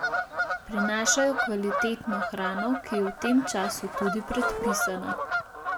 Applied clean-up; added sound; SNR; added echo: none; Bird vocalization, bird call, bird song / Fowl; 1 dB; none.